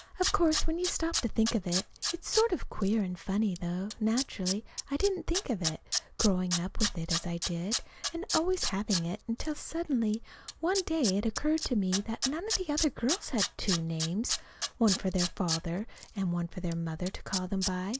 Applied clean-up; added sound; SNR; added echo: none; Tools; 7 dB; none.